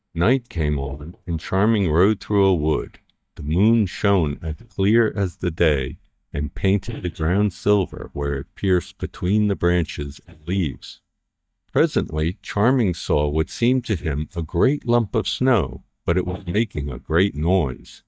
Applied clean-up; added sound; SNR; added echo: neural mask model DeepFilterNet 3.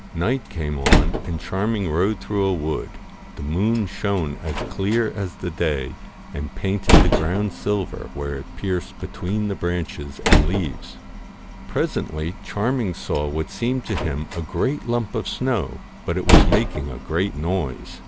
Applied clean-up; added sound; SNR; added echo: none; Slam; 0 dB; none.